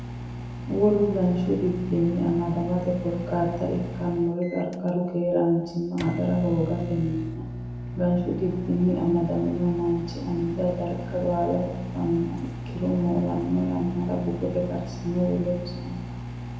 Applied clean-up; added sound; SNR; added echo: none; Microwave oven; 9 dB; reverberation time 0.9 s.